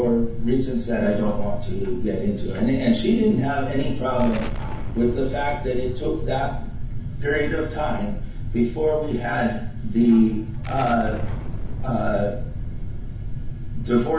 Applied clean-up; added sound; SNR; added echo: none; Explosion; 14 dB; reverberation time 0.3 s.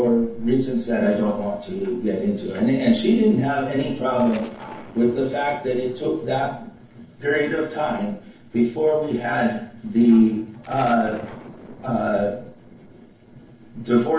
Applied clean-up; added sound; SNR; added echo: neural separator model SepFormer DNS4.